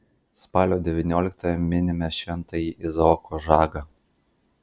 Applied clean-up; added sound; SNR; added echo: none; none; none; none.